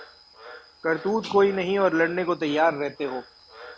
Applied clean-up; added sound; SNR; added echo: none; Frog; 20 dB; none.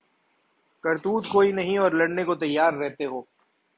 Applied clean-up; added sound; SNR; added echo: none; none; none; none.